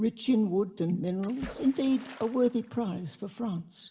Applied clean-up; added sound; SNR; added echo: none; Splash, splatter; 18 dB; reverberation time 0.9 s.